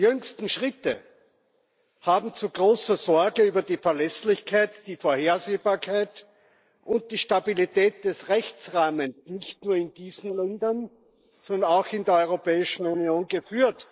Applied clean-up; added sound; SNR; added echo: neural mask model Resemble Enhance denoiser.